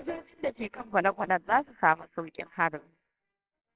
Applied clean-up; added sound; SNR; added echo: neural separator model SepFormer WHAMR!.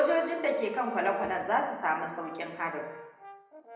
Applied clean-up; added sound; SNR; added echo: none; Brass instrument; 15 dB; reverberation time 0.9 s.